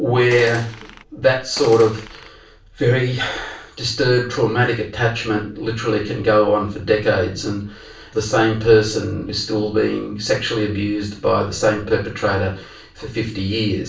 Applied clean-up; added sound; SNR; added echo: none; Gunshot, gunfire; 14 dB; reverberation time 0.3 s.